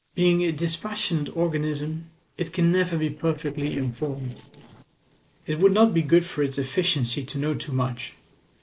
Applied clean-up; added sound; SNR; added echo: neural separator model SepFormer DNS4.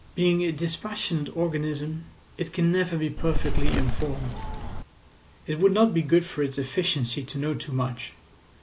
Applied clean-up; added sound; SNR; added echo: none; Bird; -4 dB; none.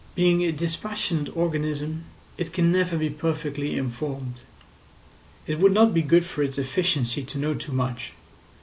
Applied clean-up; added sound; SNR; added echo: none; none; none; none.